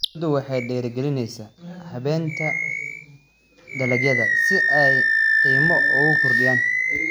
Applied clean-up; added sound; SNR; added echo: none; Animal; -4 dB; none.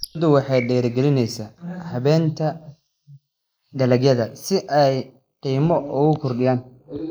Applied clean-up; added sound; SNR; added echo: neural mask model Resemble Enhance denoiser.